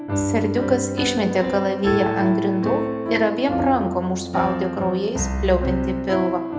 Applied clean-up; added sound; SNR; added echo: none; Piano; 2 dB; reverberation time 0.7 s.